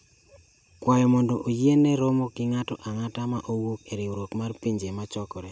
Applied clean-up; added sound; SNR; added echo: none; none; none; none.